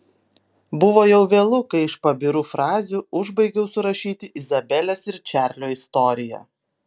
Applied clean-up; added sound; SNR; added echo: none; none; none; none.